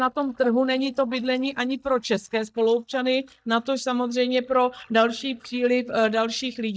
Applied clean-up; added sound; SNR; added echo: neural mask model DeepFilterNet 3.